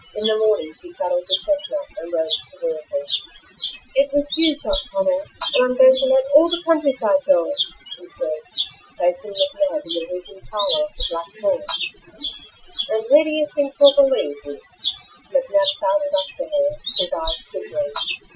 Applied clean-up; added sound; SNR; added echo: classical method Wiener filter.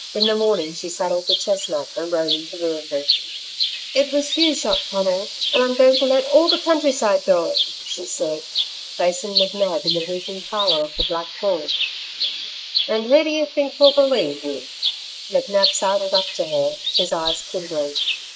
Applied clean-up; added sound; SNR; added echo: neural mask model Resemble Enhance denoiser.